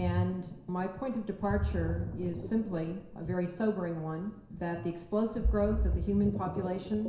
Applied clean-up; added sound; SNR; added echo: none; Ocean; 3 dB; reverberation time 0.7 s.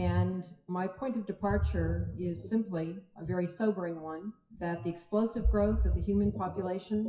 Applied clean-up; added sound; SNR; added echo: classical method WPE with log-MMSE.